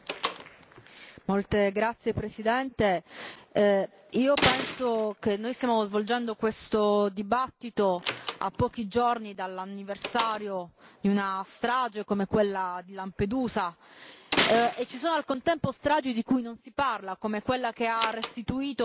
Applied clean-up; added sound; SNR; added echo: none; Slam; 10 dB; none.